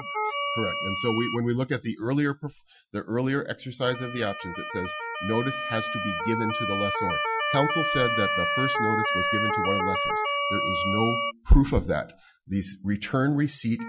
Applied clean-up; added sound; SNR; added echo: classical method Wiener filter.